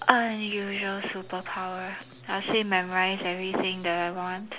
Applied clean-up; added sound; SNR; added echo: none; none; none; none.